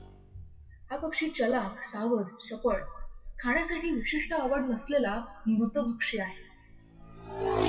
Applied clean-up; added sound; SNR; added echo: classical method WPE with log-MMSE.